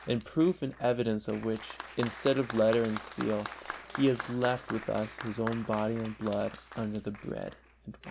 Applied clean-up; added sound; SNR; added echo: none; Applause; 13 dB; none.